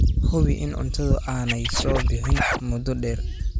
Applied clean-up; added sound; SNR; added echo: none; Scratching (performance technique); 4 dB; none.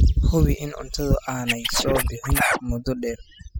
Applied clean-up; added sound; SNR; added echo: classical method spectral subtraction.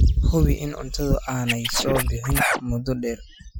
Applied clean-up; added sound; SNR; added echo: classical method Wiener filter.